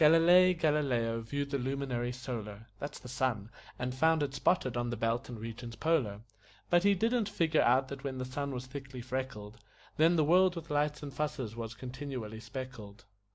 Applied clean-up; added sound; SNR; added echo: none; none; none; none.